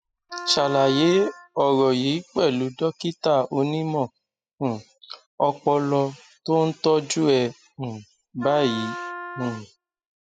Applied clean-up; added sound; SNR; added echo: classical method spectral subtraction.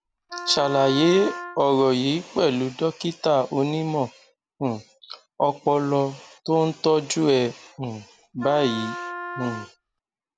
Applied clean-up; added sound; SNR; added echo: none; Wind instrument, woodwind instrument; 11 dB; none.